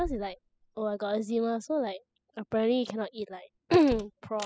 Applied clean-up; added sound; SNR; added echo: classical method spectral subtraction.